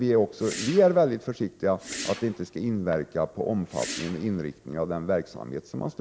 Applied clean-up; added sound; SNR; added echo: none; Whoosh, swoosh, swish; 13 dB; none.